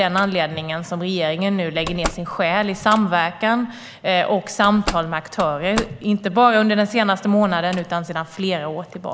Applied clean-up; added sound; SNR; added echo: none; Slam; 15 dB; none.